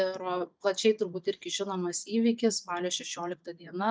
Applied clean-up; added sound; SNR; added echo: neural mask model DeepFilterNet 3.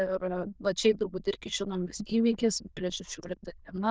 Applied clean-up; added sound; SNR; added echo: neural diffusion model UNIVERSE++.